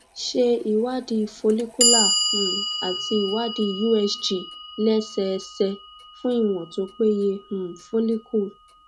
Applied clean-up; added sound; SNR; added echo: none; Clock; 4 dB; none.